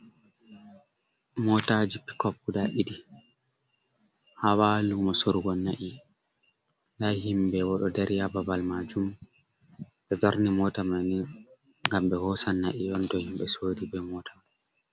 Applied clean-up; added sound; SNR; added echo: none; none; none; none.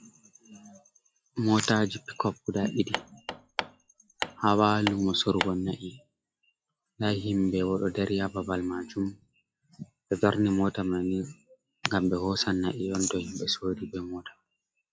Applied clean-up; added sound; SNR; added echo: classical method log-MMSE.